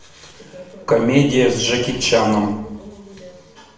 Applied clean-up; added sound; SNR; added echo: none; none; none; reverberation time 0.7 s.